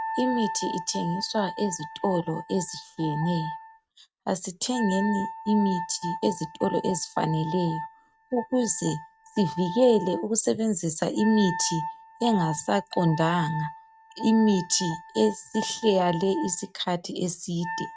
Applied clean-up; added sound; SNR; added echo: neural mask model RNNoise.